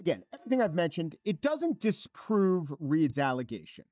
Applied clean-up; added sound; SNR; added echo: neural mask model DeepFilterNet 3.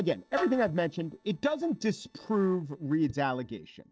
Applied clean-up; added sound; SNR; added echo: neural separator model SepFormer DNS4.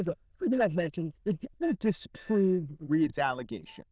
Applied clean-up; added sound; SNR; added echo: neural diffusion model UNIVERSE++.